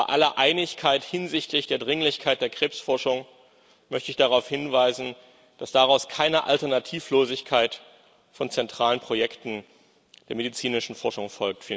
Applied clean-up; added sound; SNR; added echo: none; none; none; none.